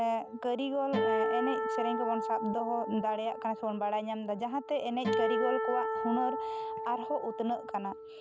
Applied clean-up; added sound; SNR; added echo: none; Acoustic guitar; 1 dB; none.